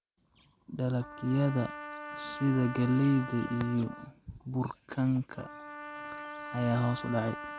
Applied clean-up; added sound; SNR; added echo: none; Trumpet; 12 dB; none.